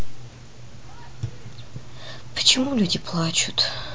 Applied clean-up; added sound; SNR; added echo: none; none; none; none.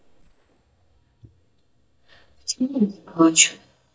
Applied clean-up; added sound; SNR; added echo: neural mask model DeepFilterNet 3.